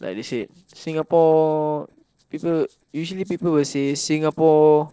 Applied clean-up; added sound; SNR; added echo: neural separator model SepFormer DNS4.